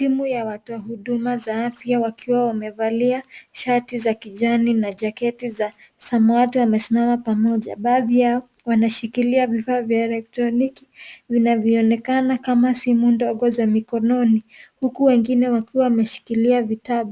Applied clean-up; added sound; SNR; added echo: none; none; none; none.